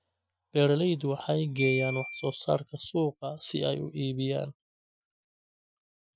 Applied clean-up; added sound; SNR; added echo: classical method Wiener filter.